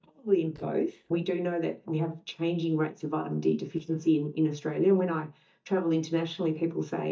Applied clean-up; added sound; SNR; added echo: neural mask model DeepFilterNet 3.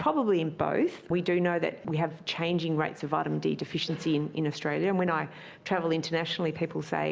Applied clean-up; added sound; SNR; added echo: none; none; none; none.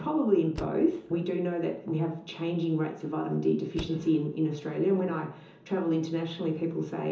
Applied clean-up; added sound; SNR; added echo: none; Slam; 19 dB; reverberation time 0.6 s.